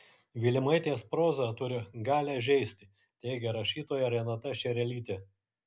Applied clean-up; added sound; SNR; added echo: none; none; none; none.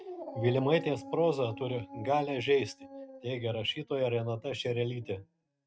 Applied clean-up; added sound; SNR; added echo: neural mask model RNNoise.